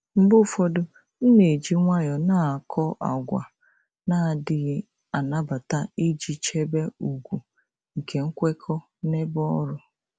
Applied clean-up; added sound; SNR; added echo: none; none; none; none.